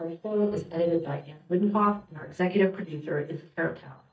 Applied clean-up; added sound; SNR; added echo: neural mask model DeepFilterNet 3.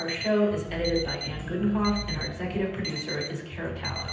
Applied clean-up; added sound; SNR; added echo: none; Alarm; 10 dB; reverberation time 0.9 s.